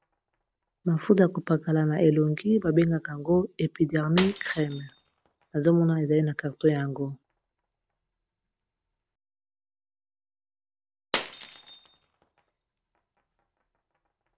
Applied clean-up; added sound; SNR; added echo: none; Shatter; 17 dB; none.